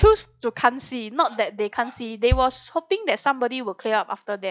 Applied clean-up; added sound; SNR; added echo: classical method log-MMSE.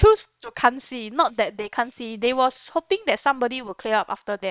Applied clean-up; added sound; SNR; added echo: neural separator model SepFormer WHAM!.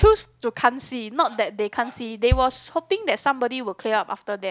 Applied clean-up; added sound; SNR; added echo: none; Bass drum; 8 dB; none.